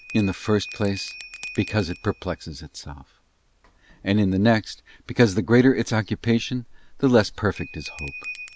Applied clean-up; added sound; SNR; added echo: none; Bell; 18 dB; none.